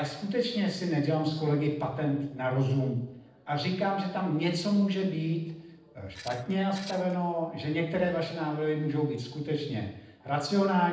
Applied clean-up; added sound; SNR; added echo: neural separator model SepFormer DNS4.